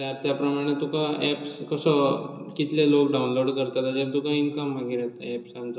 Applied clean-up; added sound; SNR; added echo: none; none; none; reverberation time 0.2 s.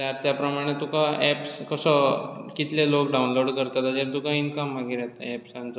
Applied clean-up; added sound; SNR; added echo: none; none; none; none.